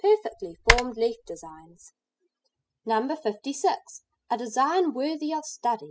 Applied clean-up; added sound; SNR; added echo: classical method spectral subtraction.